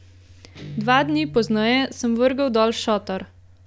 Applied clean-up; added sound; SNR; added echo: none; Guitar; 17 dB; none.